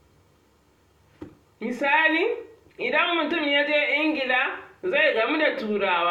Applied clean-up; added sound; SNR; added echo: none; none; none; reverberation time 0.3 s.